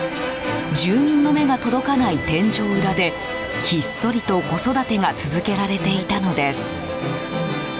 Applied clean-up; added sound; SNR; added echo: none; Bowed string instrument; 15 dB; none.